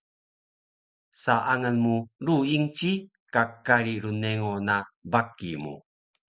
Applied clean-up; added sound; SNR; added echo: none; none; none; none.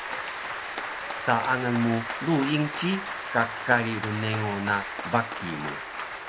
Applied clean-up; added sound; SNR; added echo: none; Applause; 6 dB; none.